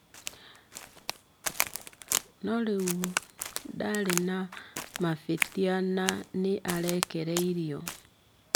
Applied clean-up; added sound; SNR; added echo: none; Crack; 4 dB; none.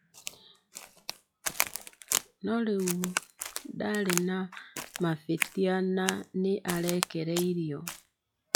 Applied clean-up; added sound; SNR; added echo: classical method log-MMSE.